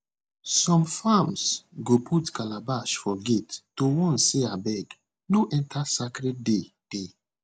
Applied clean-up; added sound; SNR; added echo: none; none; none; none.